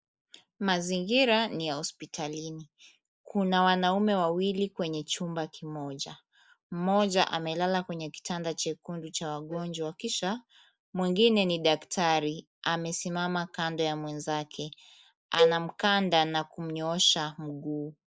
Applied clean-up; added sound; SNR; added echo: neural mask model Resemble Enhance denoiser.